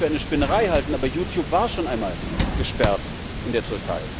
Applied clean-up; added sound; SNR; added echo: none; Drawer open or close + Water; 3 dB; none.